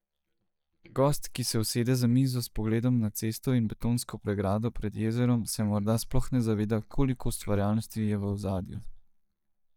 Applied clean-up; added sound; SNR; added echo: neural mask model DeepFilterNet 3.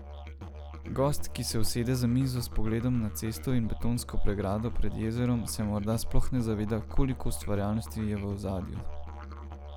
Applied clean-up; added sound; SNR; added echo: none; Musical instrument; 13 dB; none.